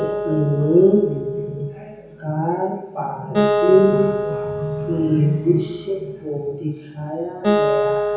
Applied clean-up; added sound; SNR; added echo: none; Acoustic guitar; 3 dB; reverberation time 1.0 s.